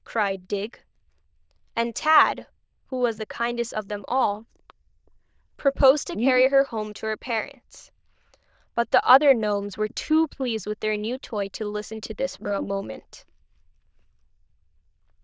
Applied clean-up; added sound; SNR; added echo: neural diffusion model UNIVERSE++.